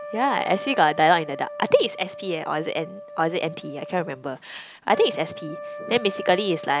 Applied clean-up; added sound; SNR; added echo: none; Trumpet; 13 dB; none.